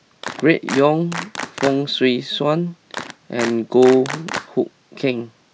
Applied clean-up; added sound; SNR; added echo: none; Clapping; 11 dB; none.